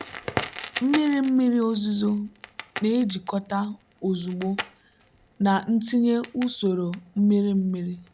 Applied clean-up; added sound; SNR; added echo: none; Crackle; 14 dB; none.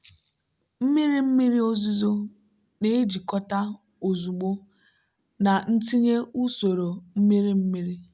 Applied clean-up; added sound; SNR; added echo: none; none; none; none.